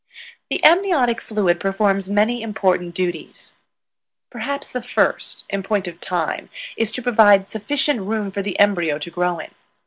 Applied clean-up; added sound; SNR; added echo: none; none; none; none.